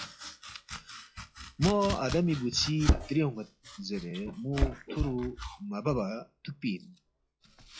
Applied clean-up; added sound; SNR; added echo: classical method log-MMSE.